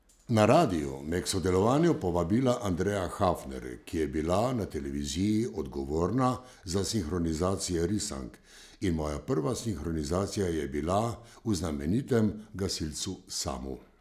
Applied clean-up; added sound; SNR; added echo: none; none; none; none.